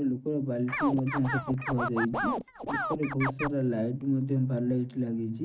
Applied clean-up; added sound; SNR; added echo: neural mask model RNNoise.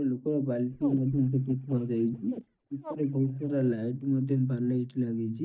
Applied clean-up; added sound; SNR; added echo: neural mask model DeepFilterNet 3.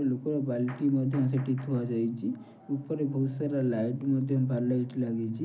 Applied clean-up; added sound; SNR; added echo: none; none; none; none.